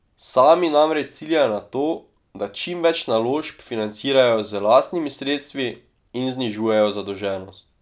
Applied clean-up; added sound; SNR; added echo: none; none; none; none.